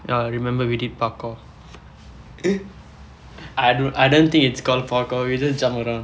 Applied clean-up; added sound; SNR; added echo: none; none; none; none.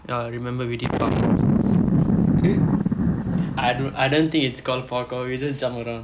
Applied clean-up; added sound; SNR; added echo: none; Boom; -3 dB; none.